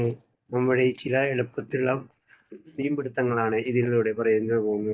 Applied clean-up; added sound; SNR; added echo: neural mask model DeepFilterNet 3.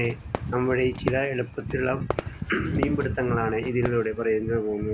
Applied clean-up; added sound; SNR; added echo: none; Fireworks; 10 dB; none.